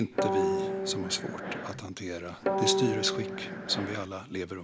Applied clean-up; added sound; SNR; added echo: none; Guitar; -3 dB; none.